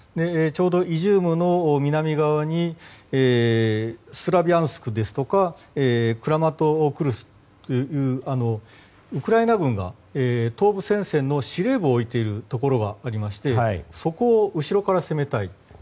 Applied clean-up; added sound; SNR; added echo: none; none; none; none.